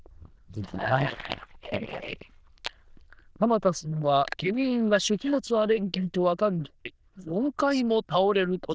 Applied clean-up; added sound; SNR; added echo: neural diffusion model UNIVERSE++.